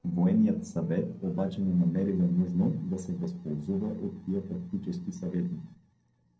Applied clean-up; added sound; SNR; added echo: neural separator model SepFormer DNS4.